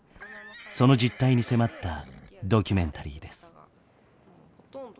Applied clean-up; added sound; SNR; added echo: none; Livestock, farm animals, working animals; 19 dB; none.